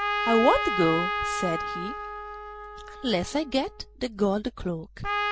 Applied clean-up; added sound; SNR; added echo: none; Trumpet; 3 dB; none.